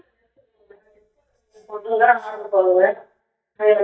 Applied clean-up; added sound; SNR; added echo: neural mask model DeepFilterNet 3.